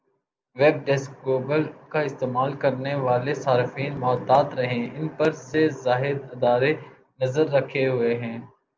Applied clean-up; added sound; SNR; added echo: none; none; none; none.